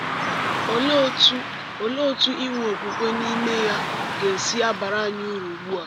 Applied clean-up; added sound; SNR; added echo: none; Car passing by / Traffic noise, roadway noise; 4 dB; none.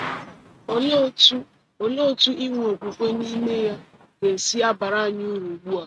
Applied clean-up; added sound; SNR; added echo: neural mask model RNNoise.